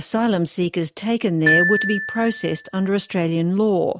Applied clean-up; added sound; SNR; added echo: neural mask model RNNoise.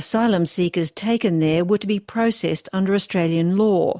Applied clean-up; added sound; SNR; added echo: none; none; none; none.